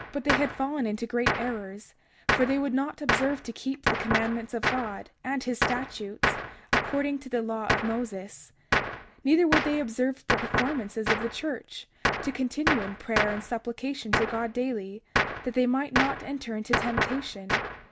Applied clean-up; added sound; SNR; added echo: none; Gunshot, gunfire; 1 dB; none.